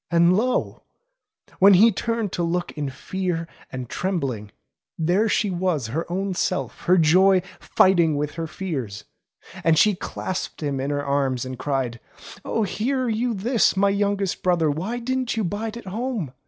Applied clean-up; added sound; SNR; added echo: none; none; none; none.